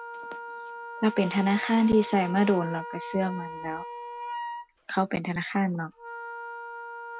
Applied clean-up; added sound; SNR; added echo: none; Wind instrument, woodwind instrument; 11 dB; none.